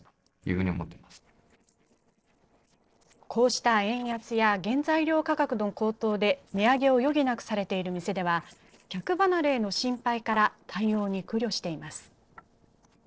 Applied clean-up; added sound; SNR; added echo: neural separator model SepFormer DNS4.